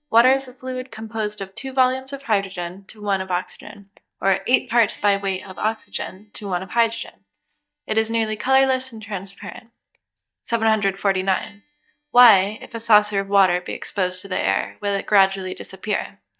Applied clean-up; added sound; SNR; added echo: neural mask model DeepFilterNet 3.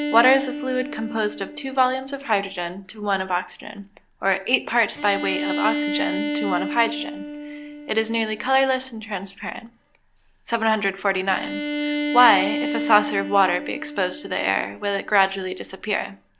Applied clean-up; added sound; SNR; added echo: none; Bowed string instrument; 7 dB; none.